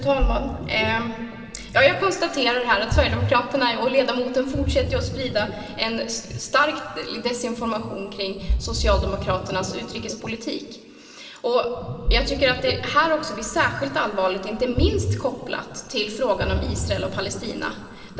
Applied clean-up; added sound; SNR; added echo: none; Ocean; 5 dB; reverberation time 2.2 s.